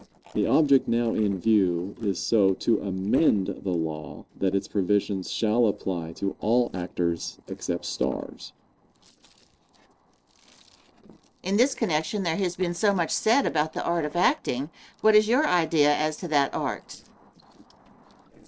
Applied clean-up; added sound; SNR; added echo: neural separator model SepFormer DNS4.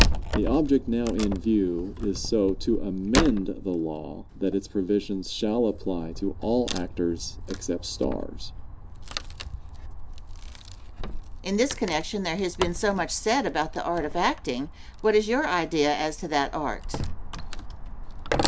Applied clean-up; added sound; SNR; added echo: none; Wood; 4 dB; none.